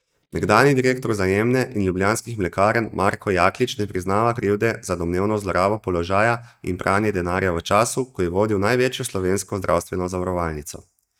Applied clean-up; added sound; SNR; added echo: neural mask model DeepFilterNet 3.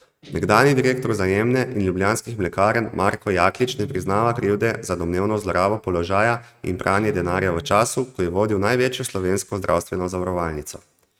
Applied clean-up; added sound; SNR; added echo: neural mask model RNNoise.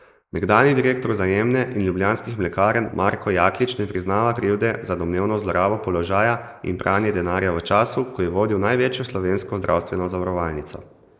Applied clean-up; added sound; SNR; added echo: neural mask model Resemble Enhance denoiser.